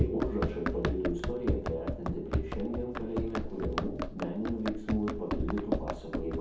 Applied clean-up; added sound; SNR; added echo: none; Run; -1 dB; reverberation time 0.7 s.